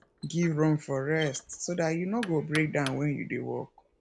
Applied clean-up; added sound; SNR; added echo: none; Knock; 17 dB; none.